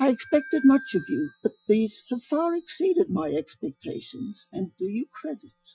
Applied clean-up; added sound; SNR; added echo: classical method Wiener filter.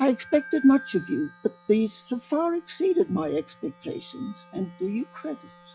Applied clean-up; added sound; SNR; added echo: classical method log-MMSE.